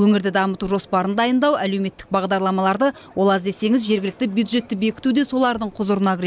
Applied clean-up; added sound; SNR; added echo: none; none; none; none.